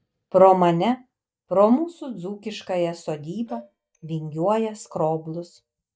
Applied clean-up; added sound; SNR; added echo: neural mask model DeepFilterNet 3.